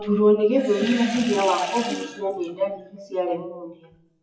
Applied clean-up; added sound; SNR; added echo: classical method WPE with log-MMSE.